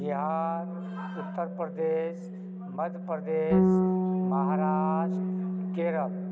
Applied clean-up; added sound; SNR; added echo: none; Bass guitar; -3 dB; none.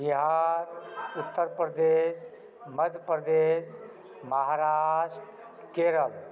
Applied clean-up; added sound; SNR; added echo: none; none; none; none.